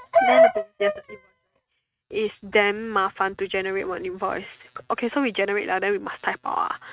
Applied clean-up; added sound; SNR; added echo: neural mask model RNNoise.